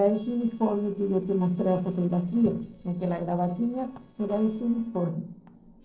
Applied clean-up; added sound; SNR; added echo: neural separator model SepFormer DNS4.